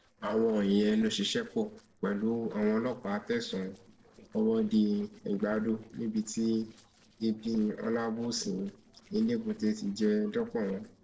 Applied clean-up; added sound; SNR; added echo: neural separator model SepFormer DNS4.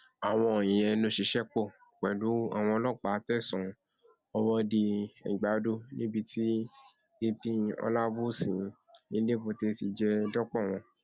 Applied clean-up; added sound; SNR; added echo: none; none; none; none.